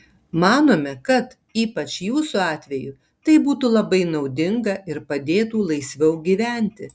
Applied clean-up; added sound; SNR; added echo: none; none; none; none.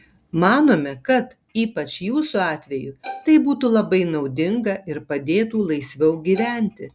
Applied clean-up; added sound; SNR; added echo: none; Bowed string instrument; 14 dB; none.